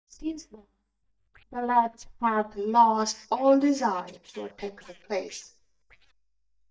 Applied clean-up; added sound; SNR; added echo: neural mask model DeepFilterNet 3.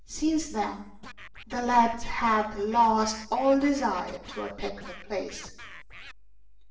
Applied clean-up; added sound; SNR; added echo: none; Scratching (performance technique); 18 dB; reverberation time 0.7 s.